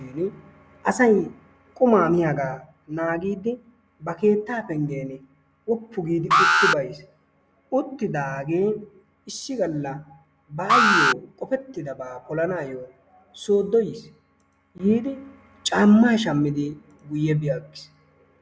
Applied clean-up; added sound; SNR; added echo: none; Alarm; -2 dB; none.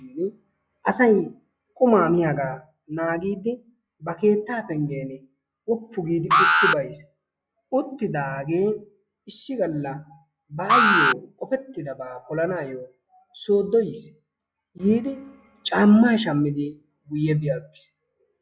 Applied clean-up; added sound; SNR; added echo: classical method log-MMSE.